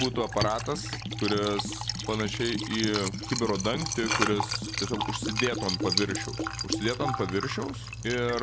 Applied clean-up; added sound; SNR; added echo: none; Liquid; 2 dB; none.